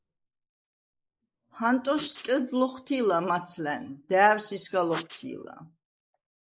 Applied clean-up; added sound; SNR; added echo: neural mask model Resemble Enhance denoiser.